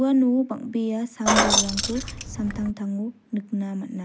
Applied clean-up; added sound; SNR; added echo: none; Keys jangling; -2 dB; none.